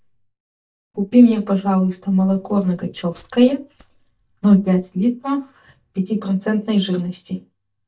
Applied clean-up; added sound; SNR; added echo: neural mask model DeepFilterNet 3.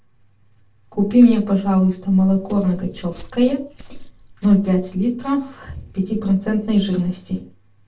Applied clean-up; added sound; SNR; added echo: neural separator model SepFormer DNS4.